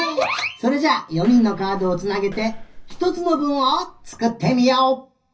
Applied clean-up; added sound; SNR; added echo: none; Walk, footsteps; 16 dB; reverberation time 0.4 s.